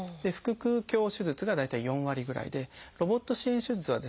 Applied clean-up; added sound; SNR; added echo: none; none; none; none.